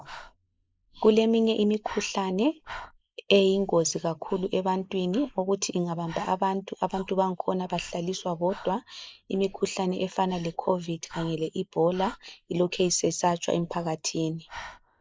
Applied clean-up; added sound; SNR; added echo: neural mask model Resemble Enhance denoiser.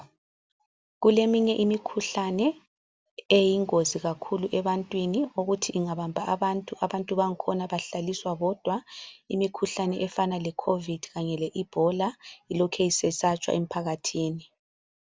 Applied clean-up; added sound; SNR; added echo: none; none; none; none.